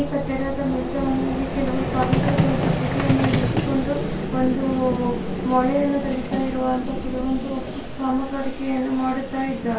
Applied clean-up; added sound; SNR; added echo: none; Vehicle; 2 dB; reverberation time 0.3 s.